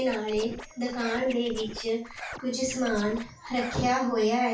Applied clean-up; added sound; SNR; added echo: none; Scratching (performance technique); 13 dB; reverberation time 0.3 s.